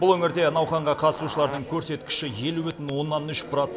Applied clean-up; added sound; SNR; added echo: none; Fart; 15 dB; none.